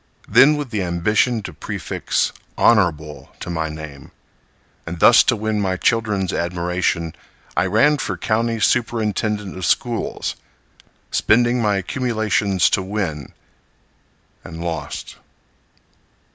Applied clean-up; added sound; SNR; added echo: none; none; none; none.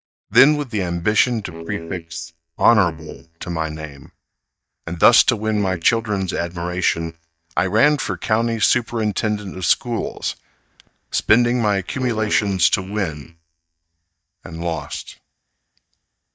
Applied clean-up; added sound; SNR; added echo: neural mask model DeepFilterNet 3.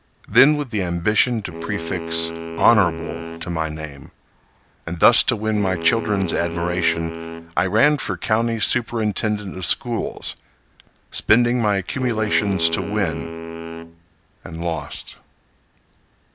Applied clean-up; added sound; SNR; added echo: none; Wind instrument, woodwind instrument; 10 dB; none.